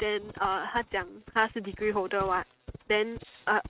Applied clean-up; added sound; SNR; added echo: neural mask model RNNoise.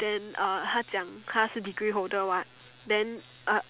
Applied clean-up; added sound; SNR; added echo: none; none; none; none.